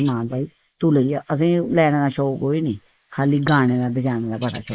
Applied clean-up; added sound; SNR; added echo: neural mask model Resemble Enhance denoiser.